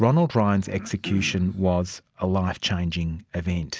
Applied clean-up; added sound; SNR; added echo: none; Cough; 15 dB; none.